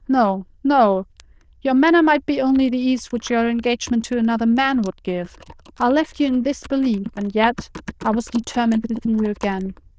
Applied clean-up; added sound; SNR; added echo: neural diffusion model UNIVERSE++.